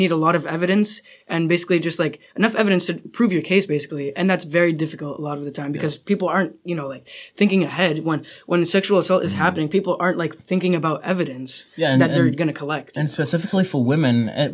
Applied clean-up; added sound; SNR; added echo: none; none; none; none.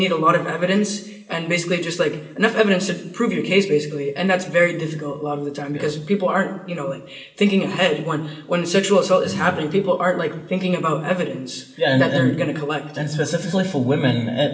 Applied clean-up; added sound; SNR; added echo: none; none; none; reverberation time 0.8 s.